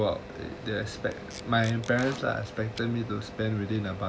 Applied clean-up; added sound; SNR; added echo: none; Sawing + Packing tape, duct tape; 17 dB; none.